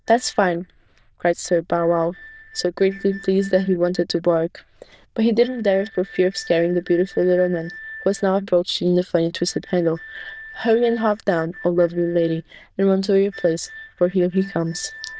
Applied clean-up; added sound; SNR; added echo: neural diffusion model UNIVERSE++.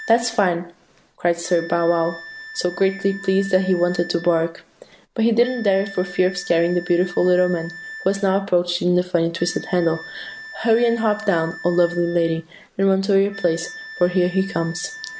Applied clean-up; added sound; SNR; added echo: none; Wind instrument, woodwind instrument; 16 dB; none.